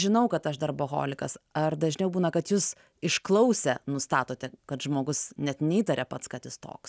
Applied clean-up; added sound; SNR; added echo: none; none; none; none.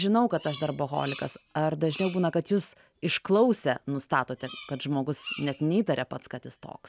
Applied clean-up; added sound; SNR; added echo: none; Bird vocalization, bird call, bird song; 19 dB; none.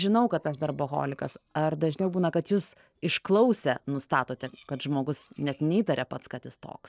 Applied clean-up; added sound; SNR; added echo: neural separator model SepFormer DNS4.